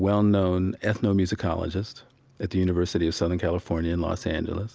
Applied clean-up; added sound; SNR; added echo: none; none; none; none.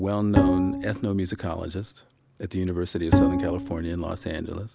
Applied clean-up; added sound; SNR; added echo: none; Bowed string instrument; -2 dB; none.